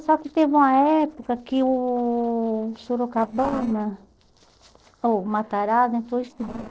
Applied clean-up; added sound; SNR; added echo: neural separator model SepFormer DNS4.